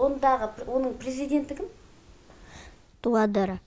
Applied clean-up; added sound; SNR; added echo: none; none; none; none.